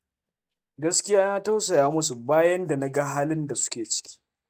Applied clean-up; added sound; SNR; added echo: neural mask model DeepFilterNet 3.